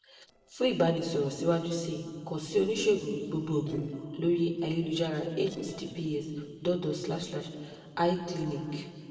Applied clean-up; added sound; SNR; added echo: neural separator model SepFormer DNS4.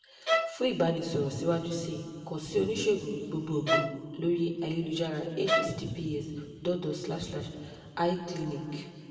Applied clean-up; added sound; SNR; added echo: none; Bowed string instrument; 0 dB; reverberation time 2.0 s.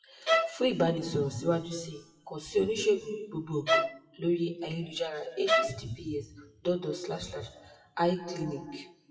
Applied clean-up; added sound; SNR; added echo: classical method WPE with log-MMSE.